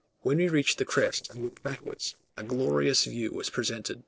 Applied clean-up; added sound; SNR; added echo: neural separator model SepFormer DNS4.